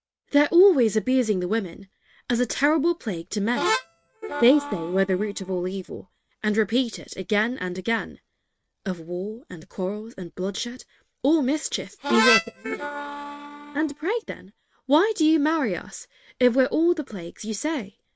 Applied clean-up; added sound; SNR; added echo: neural mask model RNNoise.